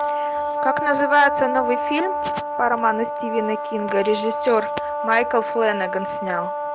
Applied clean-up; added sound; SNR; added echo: none; Brass instrument; 2 dB; none.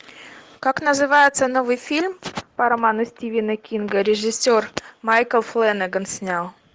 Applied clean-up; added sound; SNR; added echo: none; none; none; none.